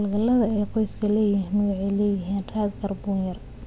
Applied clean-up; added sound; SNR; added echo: none; none; none; none.